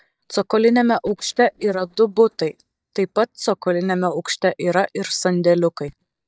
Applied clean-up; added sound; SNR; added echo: neural mask model DeepFilterNet 3.